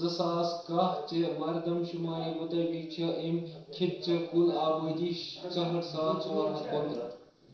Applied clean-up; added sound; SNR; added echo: neural separator model SepFormer DNS4.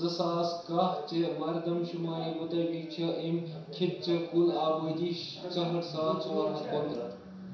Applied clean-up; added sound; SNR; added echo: none; Wild animals; 19 dB; reverberation time 0.7 s.